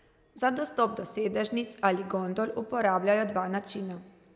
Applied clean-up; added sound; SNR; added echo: none; none; none; none.